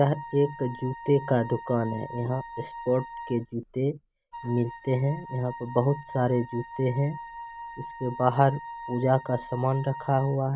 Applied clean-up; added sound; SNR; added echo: none; Wind instrument, woodwind instrument; 13 dB; none.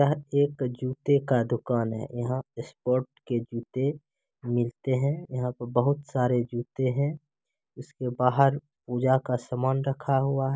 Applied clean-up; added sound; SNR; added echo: none; none; none; none.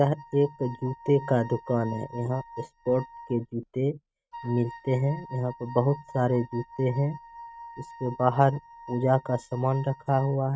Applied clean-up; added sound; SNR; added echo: neural mask model RNNoise.